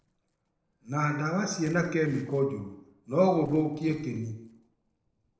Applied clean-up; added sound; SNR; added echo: neural separator model SepFormer DNS4.